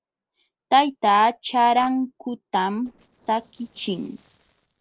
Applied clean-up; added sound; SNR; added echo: neural separator model SepFormer DNS4.